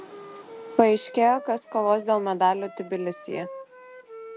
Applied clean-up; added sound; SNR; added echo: none; Wind instrument, woodwind instrument; 17 dB; none.